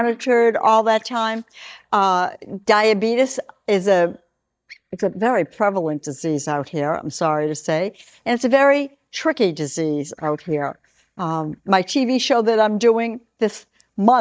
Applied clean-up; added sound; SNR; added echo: neural mask model DeepFilterNet 3.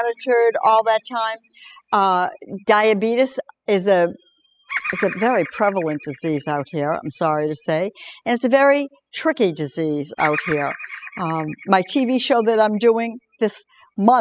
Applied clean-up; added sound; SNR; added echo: classical method spectral subtraction.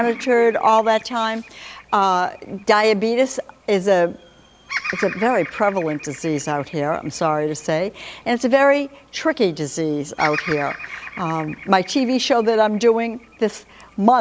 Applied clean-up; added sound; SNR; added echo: none; Bird vocalization, bird call, bird song; 16 dB; none.